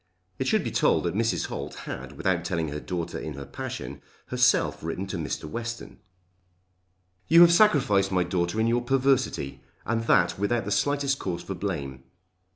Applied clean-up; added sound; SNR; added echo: none; none; none; none.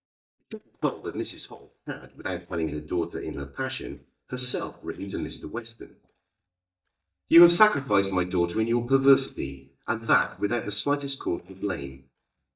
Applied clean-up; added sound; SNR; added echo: neural mask model DeepFilterNet 3.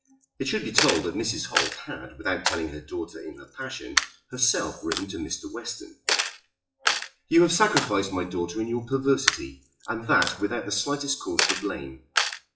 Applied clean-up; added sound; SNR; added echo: classical method WPE with log-MMSE.